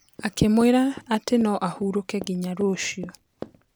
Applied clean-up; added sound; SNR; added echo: none; Run; 19 dB; none.